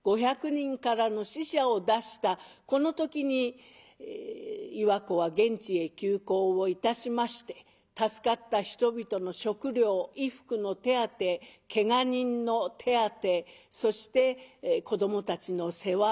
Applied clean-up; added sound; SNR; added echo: none; none; none; none.